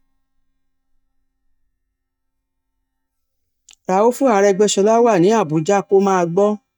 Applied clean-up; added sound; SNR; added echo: neural mask model DeepFilterNet 3.